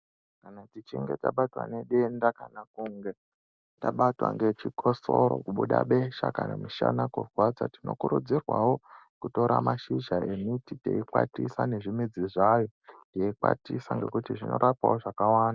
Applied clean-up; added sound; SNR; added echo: none; none; none; none.